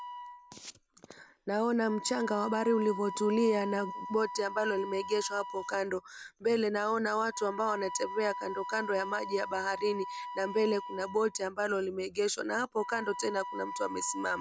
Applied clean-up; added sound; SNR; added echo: none; Wind instrument, woodwind instrument; 10 dB; none.